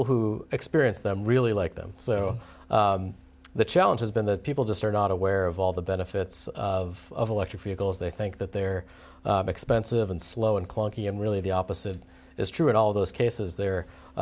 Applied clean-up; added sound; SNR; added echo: none; none; none; none.